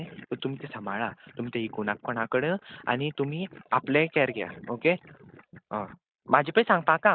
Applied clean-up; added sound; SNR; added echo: neural mask model Resemble Enhance denoiser.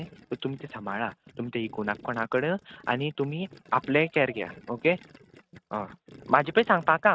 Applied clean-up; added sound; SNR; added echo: neural mask model RNNoise.